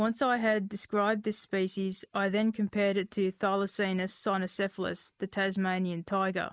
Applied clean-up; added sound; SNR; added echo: neural mask model Resemble Enhance denoiser.